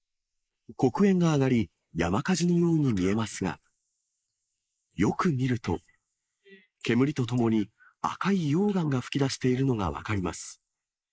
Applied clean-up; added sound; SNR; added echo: neural mask model Resemble Enhance denoiser.